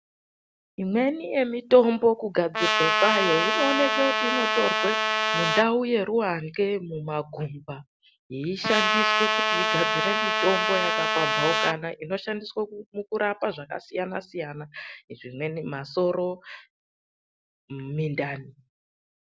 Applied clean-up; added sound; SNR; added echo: none; Trumpet; -3 dB; none.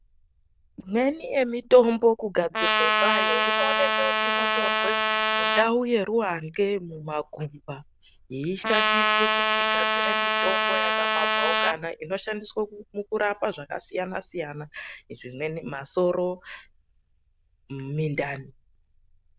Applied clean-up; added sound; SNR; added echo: neural diffusion model UNIVERSE++.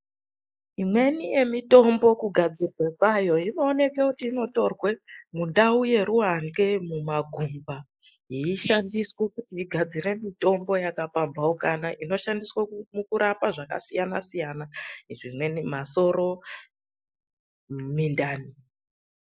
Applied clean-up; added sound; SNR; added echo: neural mask model Resemble Enhance denoiser.